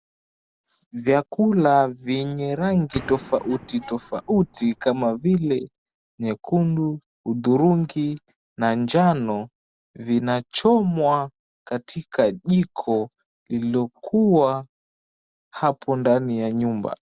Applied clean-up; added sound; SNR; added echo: none; Gunshot, gunfire; 17 dB; none.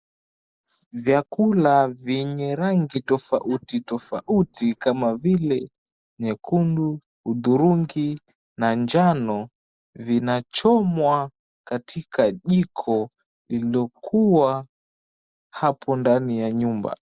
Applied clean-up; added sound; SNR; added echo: neural mask model Resemble Enhance denoiser.